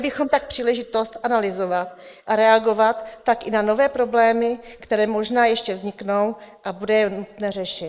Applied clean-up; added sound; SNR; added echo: neural mask model Resemble Enhance denoiser.